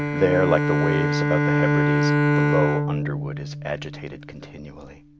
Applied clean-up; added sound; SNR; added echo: none; Bowed string instrument; -5 dB; none.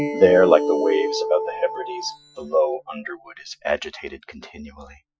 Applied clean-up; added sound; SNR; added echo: classical method Wiener filter.